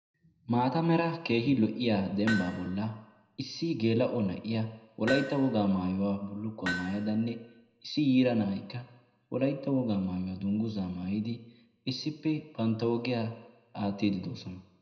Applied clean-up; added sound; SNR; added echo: none; Hammer; 11 dB; reverberation time 0.7 s.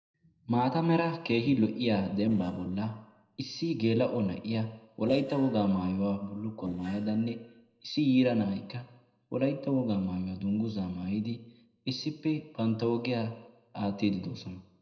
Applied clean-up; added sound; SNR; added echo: neural separator model SepFormer DNS4.